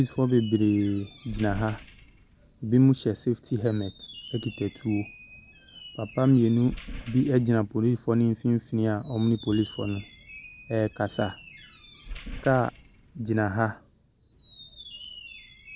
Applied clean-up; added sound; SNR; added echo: none; Squeak; 17 dB; none.